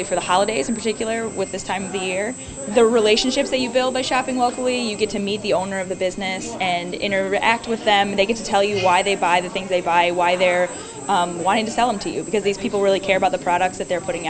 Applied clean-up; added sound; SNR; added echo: none; Drill; 16 dB; none.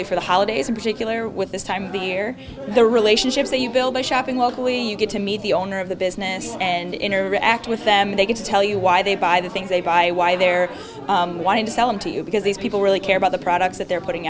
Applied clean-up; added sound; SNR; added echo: none; none; none; none.